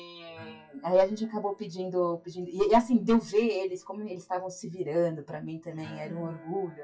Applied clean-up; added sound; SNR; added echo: classical method WPE with log-MMSE.